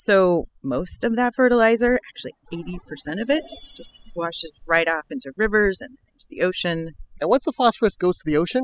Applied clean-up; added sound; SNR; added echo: classical method spectral subtraction.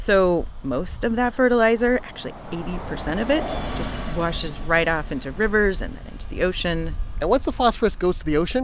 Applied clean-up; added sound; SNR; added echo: none; Bus; 7 dB; none.